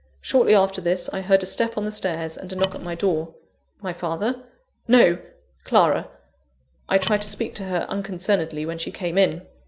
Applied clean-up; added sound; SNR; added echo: none; Wood; 9 dB; none.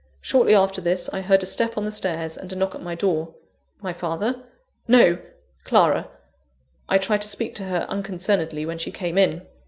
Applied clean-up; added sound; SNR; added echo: none; none; none; none.